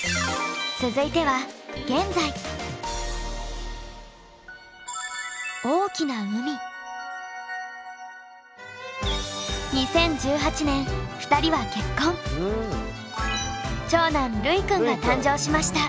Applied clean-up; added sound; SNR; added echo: none; none; none; none.